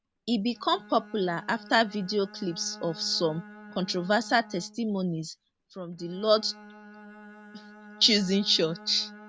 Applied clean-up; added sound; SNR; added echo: none; Bowed string instrument; 19 dB; none.